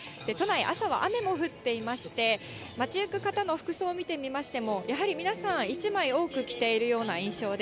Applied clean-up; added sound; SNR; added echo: none; none; none; none.